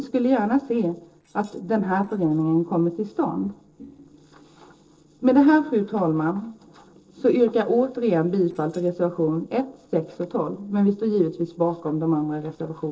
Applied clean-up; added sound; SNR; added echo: neural separator model SepFormer DNS4.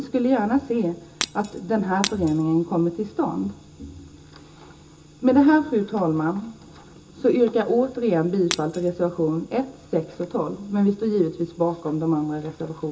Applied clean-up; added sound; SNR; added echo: none; Shatter; 9 dB; reverberation time 0.2 s.